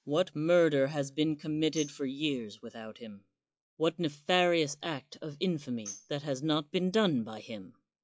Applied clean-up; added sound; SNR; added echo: classical method log-MMSE.